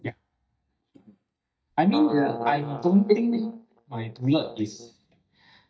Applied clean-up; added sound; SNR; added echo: neural mask model DeepFilterNet 3.